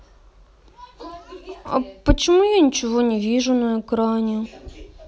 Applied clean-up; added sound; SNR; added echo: none; none; none; none.